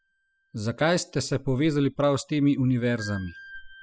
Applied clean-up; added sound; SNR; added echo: classical method spectral subtraction.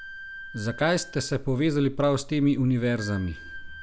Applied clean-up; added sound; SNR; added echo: none; Wind instrument, woodwind instrument; 18 dB; none.